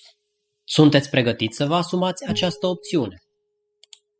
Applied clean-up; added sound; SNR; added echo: classical method spectral subtraction.